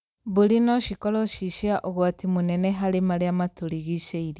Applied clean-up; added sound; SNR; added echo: none; none; none; none.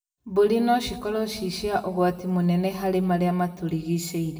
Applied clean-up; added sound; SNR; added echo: none; none; none; reverberation time 1.1 s.